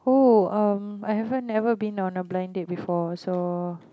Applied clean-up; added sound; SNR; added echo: none; none; none; none.